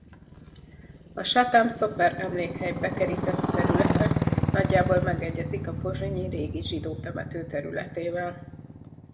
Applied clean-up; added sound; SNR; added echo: none; Motorcycle; 1 dB; reverberation time 0.7 s.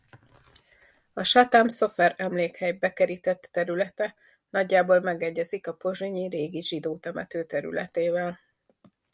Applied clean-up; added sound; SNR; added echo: none; none; none; none.